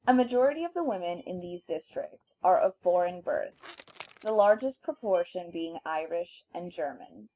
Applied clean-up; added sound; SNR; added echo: neural mask model RNNoise.